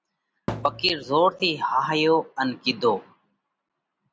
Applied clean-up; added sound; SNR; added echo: none; Thump, thud; 11 dB; none.